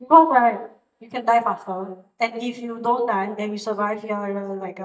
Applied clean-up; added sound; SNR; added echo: neural mask model DeepFilterNet 3.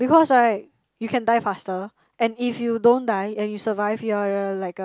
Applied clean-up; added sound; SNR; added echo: none; none; none; none.